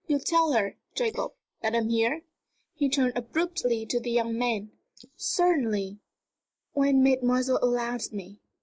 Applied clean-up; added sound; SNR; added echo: neural mask model Resemble Enhance denoiser.